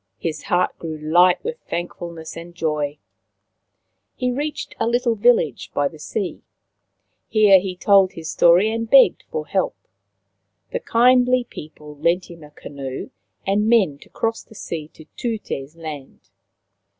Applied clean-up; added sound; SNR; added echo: none; none; none; none.